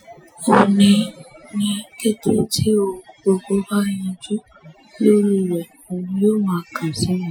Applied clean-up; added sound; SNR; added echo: classical method Wiener filter.